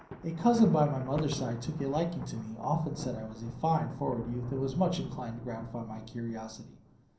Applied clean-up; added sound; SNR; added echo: none; Thunder; 13 dB; reverberation time 0.6 s.